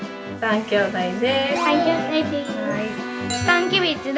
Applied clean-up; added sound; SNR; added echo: none; Wind instrument, woodwind instrument + Bowed string instrument; 10 dB; none.